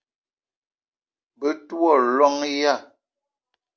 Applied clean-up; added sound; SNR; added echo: none; none; none; none.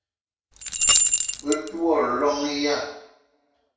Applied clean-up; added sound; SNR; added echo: none; Rattle / Keys jangling; -4 dB; reverberation time 0.6 s.